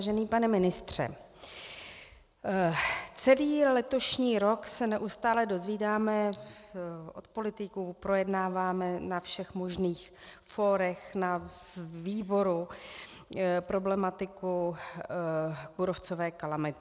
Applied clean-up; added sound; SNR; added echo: none; none; none; none.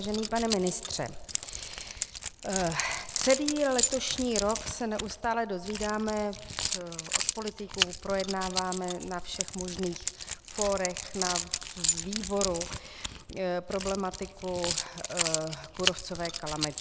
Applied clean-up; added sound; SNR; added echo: none; Keys jangling; 2 dB; none.